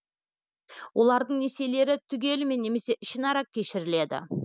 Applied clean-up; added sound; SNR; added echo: none; none; none; none.